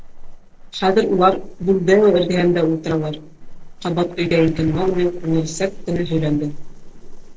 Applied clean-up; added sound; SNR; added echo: neural separator model SepFormer DNS4.